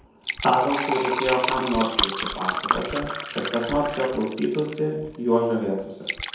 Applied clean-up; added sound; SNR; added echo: none; Fill (with liquid); 4 dB; reverberation time 0.9 s.